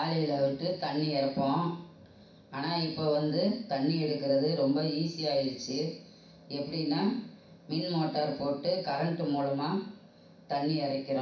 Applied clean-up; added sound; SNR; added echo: none; none; none; reverberation time 0.6 s.